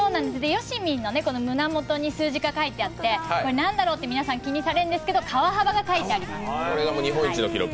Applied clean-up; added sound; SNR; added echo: none; Thunder + Musical instrument; 18 dB; none.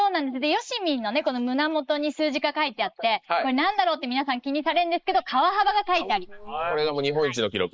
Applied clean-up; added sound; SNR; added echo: neural mask model Resemble Enhance denoiser.